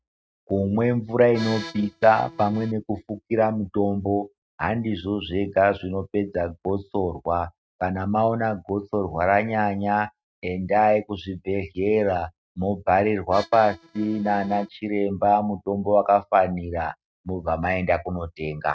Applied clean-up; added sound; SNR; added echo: neural mask model RNNoise.